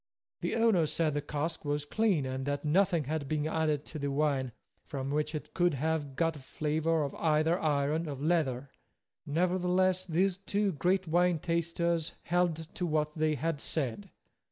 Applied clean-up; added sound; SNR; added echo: none; none; none; none.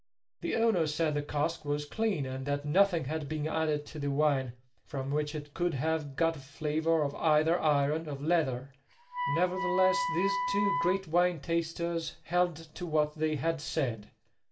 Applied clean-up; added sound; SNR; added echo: none; Wind instrument, woodwind instrument; 5 dB; reverberation time 0.2 s.